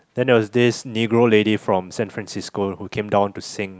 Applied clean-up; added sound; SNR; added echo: none; none; none; none.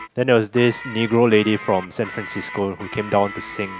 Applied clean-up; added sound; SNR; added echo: none; Guitar; 15 dB; none.